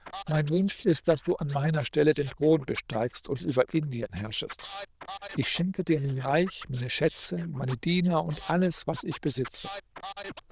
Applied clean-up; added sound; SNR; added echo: neural diffusion model UNIVERSE++.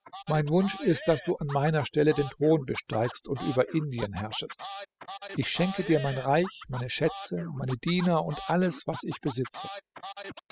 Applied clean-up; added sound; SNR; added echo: classical method spectral subtraction.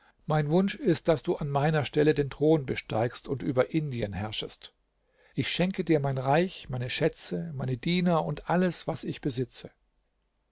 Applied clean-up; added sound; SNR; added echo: none; none; none; none.